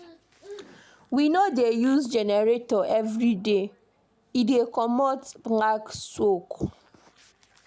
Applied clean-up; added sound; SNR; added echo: none; none; none; none.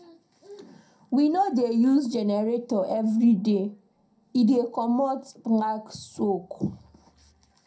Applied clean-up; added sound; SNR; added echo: none; none; none; reverberation time 0.2 s.